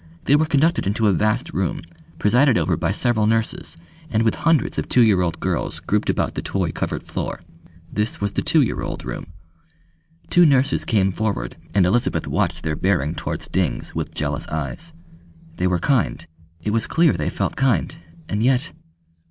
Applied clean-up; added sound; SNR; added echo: none; none; none; none.